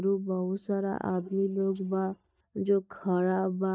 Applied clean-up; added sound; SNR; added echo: neural mask model DeepFilterNet 3.